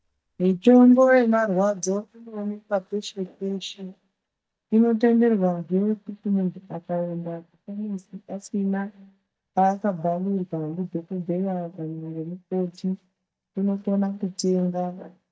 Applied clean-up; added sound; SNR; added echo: neural mask model DeepFilterNet 3.